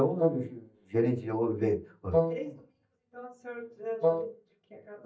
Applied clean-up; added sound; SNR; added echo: neural mask model DeepFilterNet 3.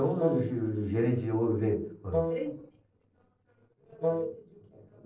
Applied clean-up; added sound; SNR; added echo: neural separator model SepFormer DNS4.